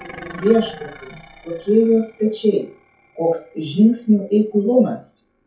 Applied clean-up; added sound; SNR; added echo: classical method WPE with log-MMSE.